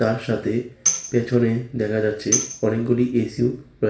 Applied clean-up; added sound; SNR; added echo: none; Tambourine; 6 dB; reverberation time 0.5 s.